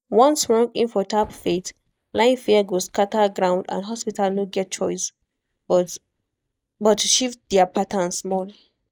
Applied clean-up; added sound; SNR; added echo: neural mask model DeepFilterNet 3.